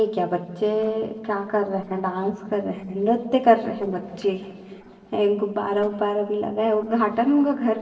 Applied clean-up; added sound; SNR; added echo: neural separator model SepFormer DNS4.